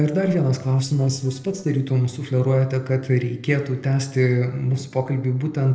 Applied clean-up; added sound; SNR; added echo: neural separator model SepFormer DNS4.